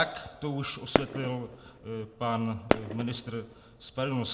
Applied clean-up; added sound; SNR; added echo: none; Fireworks; 0 dB; reverberation time 0.4 s.